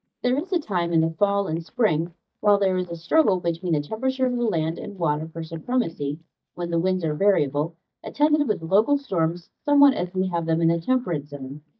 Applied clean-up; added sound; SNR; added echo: neural mask model DeepFilterNet 3.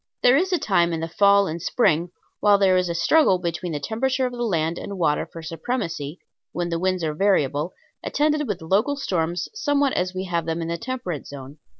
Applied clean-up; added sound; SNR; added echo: none; none; none; none.